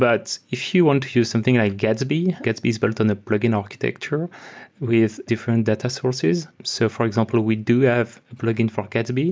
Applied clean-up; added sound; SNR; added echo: none; none; none; none.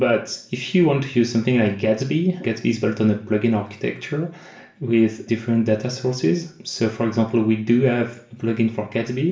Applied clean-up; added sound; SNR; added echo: none; none; none; reverberation time 0.5 s.